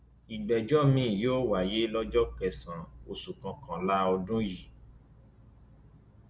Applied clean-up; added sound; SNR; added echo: none; none; none; none.